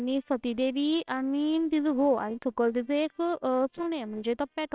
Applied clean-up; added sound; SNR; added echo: neural separator model SepFormer WHAMR!.